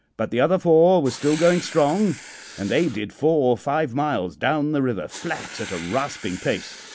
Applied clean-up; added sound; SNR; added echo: none; Writing; 18 dB; none.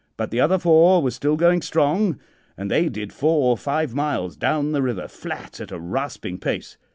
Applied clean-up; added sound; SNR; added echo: none; none; none; none.